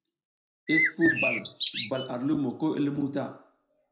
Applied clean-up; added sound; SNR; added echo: none; Bird; -2 dB; reverberation time 0.5 s.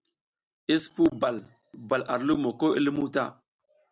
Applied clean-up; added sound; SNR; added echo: none; none; none; none.